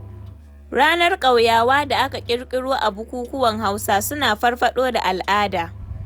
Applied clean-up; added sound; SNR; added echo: none; Musical instrument + Engine; 18 dB; none.